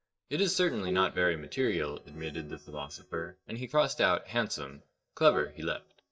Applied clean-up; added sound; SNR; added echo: neural mask model DeepFilterNet 3.